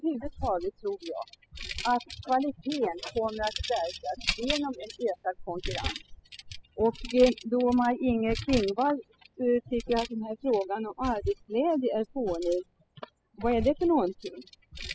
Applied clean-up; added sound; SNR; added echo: classical method spectral subtraction.